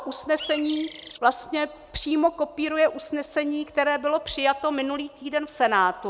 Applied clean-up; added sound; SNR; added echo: none; Bird; 8 dB; none.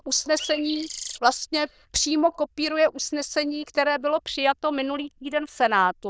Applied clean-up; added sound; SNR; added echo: neural diffusion model UNIVERSE++.